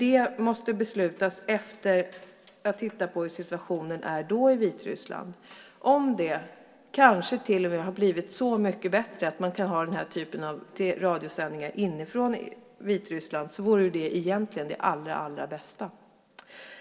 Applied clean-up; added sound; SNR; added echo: none; none; none; reverberation time 0.7 s.